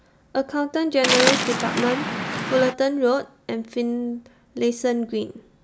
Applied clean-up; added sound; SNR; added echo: none; Waves, surf; 2 dB; none.